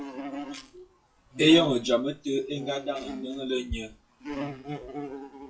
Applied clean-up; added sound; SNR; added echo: classical method WPE with log-MMSE.